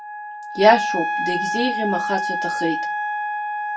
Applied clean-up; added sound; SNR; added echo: none; Wind instrument, woodwind instrument; 1 dB; reverberation time 0.2 s.